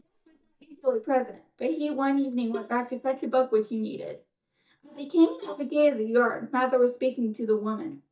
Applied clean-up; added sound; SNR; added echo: neural mask model DeepFilterNet 3.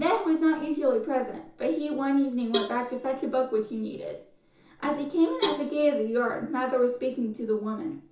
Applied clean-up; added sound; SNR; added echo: none; Cowbell; 10 dB; reverberation time 0.7 s.